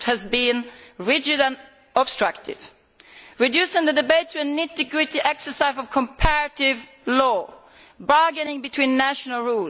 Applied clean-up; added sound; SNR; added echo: none; none; none; none.